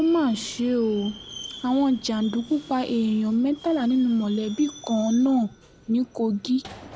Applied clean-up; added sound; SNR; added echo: none; Subway, metro, underground; 20 dB; none.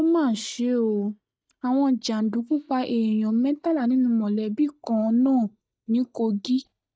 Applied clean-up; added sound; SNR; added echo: neural mask model DeepFilterNet 3.